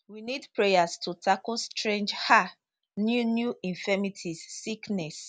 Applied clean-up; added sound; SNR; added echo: none; none; none; none.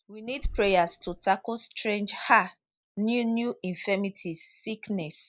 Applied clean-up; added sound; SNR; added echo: neural mask model Resemble Enhance denoiser.